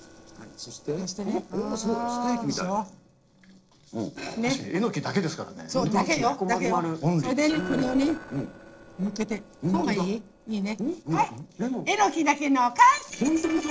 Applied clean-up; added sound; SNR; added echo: neural separator model SepFormer DNS4.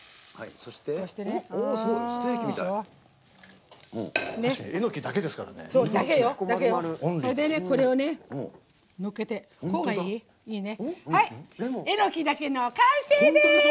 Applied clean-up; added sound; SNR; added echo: none; none; none; none.